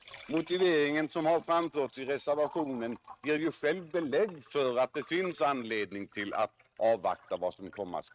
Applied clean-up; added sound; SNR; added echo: neural mask model RNNoise.